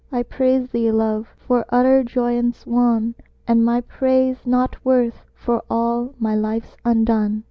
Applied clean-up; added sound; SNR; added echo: none; none; none; none.